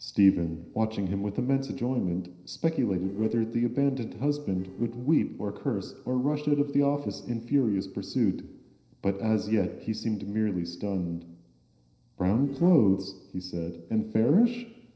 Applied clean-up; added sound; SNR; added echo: neural separator model SepFormer DNS4.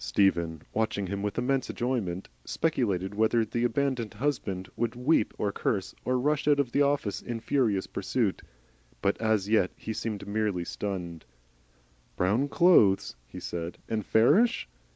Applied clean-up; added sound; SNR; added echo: none; none; none; none.